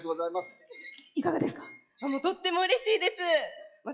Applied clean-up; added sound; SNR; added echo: classical method log-MMSE.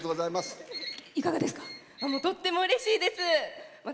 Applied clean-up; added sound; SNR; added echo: none; Squeak; 12 dB; none.